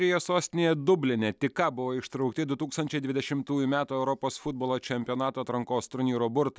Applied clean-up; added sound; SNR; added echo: none; none; none; none.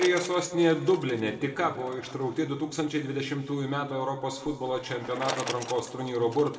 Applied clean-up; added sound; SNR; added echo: none; Bicycle; 15 dB; reverberation time 1.6 s.